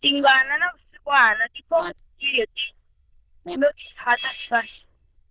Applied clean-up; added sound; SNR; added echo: neural diffusion model UNIVERSE++.